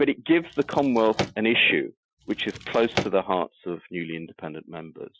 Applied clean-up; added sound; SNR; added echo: classical method Wiener filter.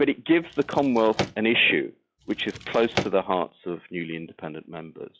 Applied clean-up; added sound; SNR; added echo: classical method log-MMSE.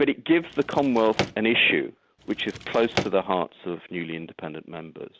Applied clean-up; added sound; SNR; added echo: none; Drawer open or close; 8 dB; none.